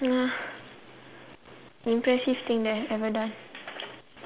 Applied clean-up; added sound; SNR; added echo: none; none; none; none.